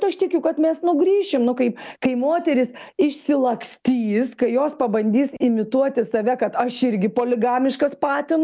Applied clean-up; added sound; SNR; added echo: none; none; none; none.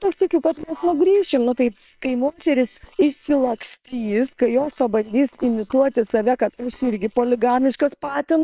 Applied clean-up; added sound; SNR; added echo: neural separator model SepFormer WHAM!.